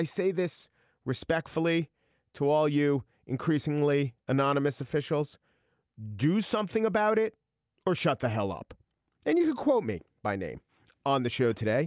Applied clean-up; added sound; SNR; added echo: none; none; none; none.